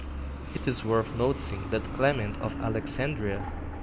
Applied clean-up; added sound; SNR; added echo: none; Truck; 5 dB; none.